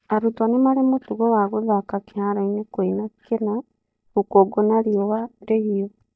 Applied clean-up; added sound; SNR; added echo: neural mask model DeepFilterNet 3.